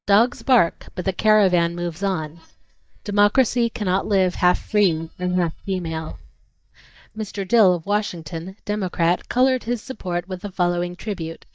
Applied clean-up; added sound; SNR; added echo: neural mask model DeepFilterNet 3.